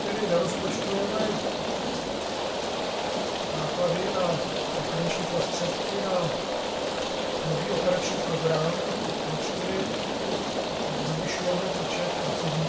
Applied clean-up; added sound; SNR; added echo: none; Rain; -3 dB; reverberation time 0.8 s.